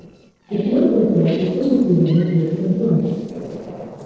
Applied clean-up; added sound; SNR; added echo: neural separator model SepFormer DNS4.